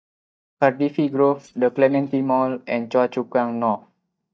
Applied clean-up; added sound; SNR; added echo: neural mask model DeepFilterNet 3.